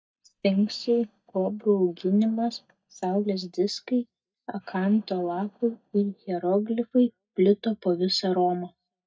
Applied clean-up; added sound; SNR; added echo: neural mask model DeepFilterNet 3.